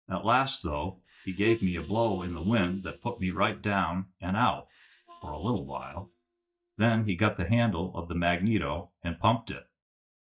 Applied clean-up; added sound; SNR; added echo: neural mask model DeepFilterNet 3.